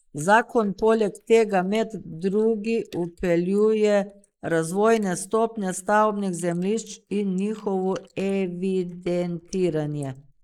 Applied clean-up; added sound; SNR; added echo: neural mask model Resemble Enhance denoiser.